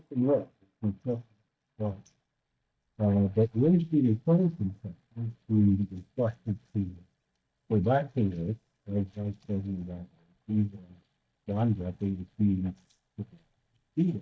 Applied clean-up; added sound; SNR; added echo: neural mask model DeepFilterNet 3.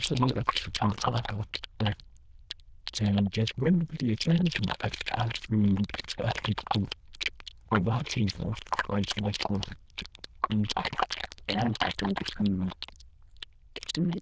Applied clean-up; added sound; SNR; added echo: neural diffusion model UNIVERSE++.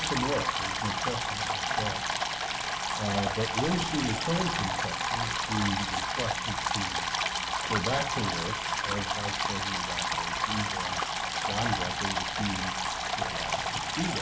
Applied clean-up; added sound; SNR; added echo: none; Stream; -4 dB; none.